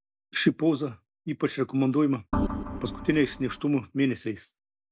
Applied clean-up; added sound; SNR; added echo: none; Organ; 4 dB; none.